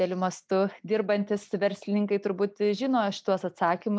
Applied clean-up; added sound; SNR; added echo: none; none; none; none.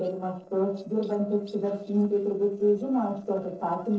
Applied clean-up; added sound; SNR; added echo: neural separator model SepFormer DNS4.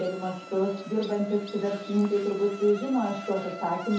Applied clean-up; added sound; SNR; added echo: none; Insect; 15 dB; reverberation time 0.5 s.